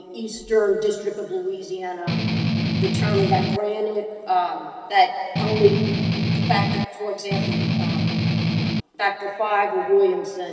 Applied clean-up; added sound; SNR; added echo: none; Strum; -2 dB; reverberation time 2.5 s.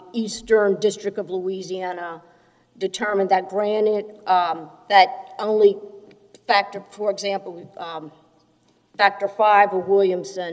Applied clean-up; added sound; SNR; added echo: none; none; none; none.